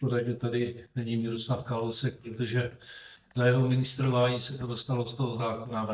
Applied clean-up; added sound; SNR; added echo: neural mask model DeepFilterNet 3.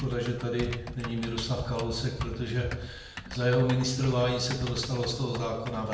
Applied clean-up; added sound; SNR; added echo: none; Typing; 12 dB; reverberation time 0.7 s.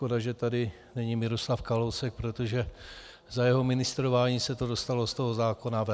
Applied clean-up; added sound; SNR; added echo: none; none; none; none.